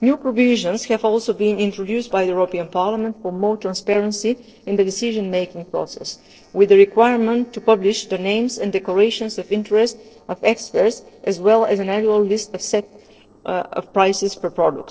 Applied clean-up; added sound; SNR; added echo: neural separator model SepFormer DNS4.